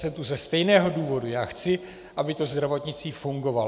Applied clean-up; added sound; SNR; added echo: none; none; none; none.